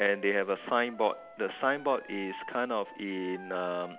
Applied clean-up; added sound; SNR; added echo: none; Wind instrument, woodwind instrument; 17 dB; none.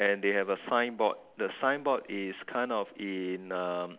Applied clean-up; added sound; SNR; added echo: none; none; none; none.